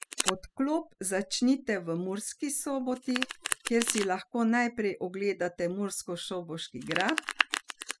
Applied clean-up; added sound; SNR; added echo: classical method spectral subtraction.